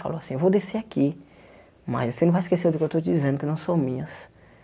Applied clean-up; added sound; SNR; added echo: none; none; none; none.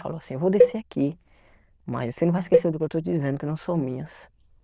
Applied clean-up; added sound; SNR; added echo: neural diffusion model UNIVERSE++.